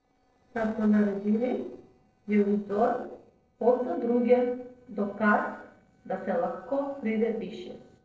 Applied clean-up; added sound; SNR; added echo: neural separator model SepFormer DNS4.